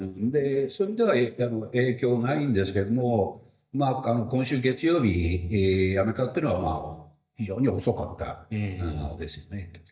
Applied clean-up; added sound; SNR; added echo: neural mask model DeepFilterNet 3.